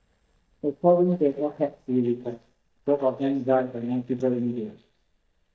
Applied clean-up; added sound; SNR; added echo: neural mask model DeepFilterNet 3.